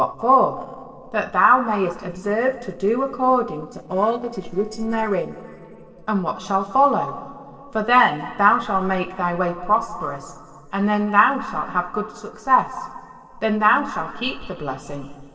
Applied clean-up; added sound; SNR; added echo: neural separator model SepFormer DNS4.